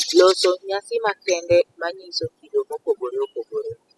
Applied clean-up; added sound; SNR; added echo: classical method spectral subtraction.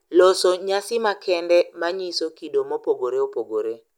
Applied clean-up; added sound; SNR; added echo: none; none; none; none.